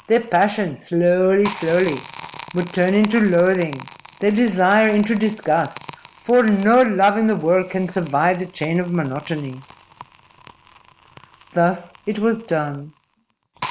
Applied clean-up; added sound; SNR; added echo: none; Crackle; 19 dB; none.